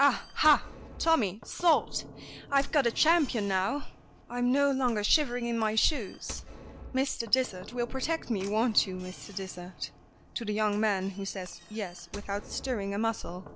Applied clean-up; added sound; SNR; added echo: none; Knock / Slam; 18 dB; none.